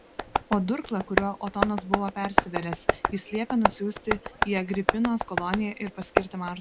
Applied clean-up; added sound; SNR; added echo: none; Tap; 0 dB; none.